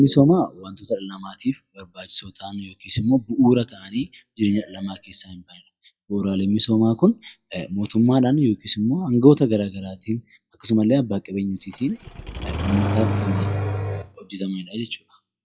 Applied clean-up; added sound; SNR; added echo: classical method WPE with log-MMSE.